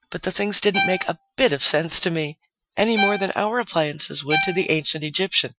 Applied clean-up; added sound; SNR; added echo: classical method Wiener filter.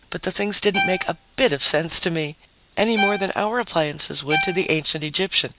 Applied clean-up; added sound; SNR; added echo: none; Bowed string instrument; 5 dB; none.